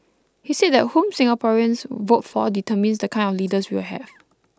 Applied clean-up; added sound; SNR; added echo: none; none; none; none.